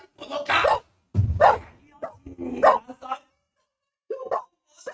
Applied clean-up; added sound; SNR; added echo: neural mask model RNNoise.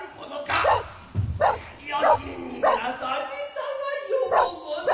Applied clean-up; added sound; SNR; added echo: none; Bark; -3 dB; none.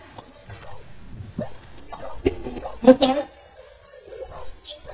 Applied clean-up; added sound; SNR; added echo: neural mask model DeepFilterNet 3.